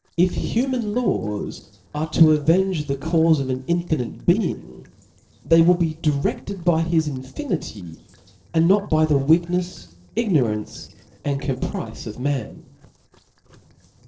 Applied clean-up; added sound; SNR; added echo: neural separator model SepFormer DNS4.